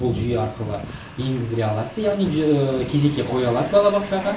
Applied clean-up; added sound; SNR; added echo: none; Train; 13 dB; reverberation time 0.4 s.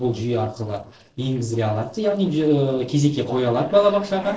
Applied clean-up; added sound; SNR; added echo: neural separator model SepFormer DNS4.